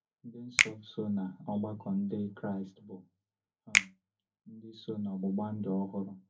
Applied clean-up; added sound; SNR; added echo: none; Finger snapping; -1 dB; reverberation time 0.3 s.